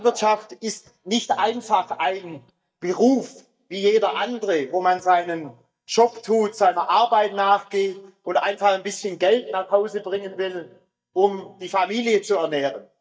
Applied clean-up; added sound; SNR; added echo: neural mask model DeepFilterNet 3.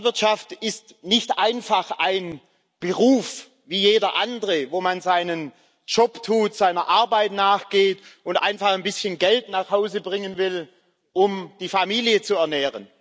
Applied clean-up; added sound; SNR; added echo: none; none; none; none.